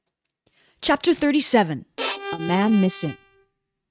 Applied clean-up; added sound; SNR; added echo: neural mask model RNNoise.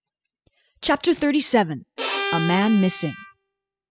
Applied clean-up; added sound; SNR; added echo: classical method spectral subtraction.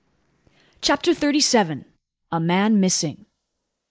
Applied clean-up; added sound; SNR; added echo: neural mask model Resemble Enhance denoiser.